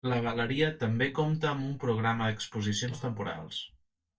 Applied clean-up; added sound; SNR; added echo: neural mask model DeepFilterNet 3.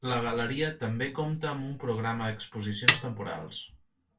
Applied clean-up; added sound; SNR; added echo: none; Snare drum; -4 dB; reverberation time 0.2 s.